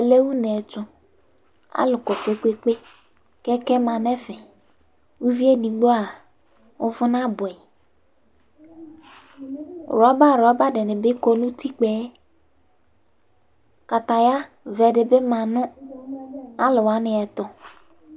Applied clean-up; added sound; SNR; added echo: none; none; none; none.